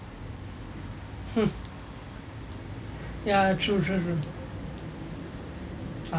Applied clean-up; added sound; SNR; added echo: none; none; none; none.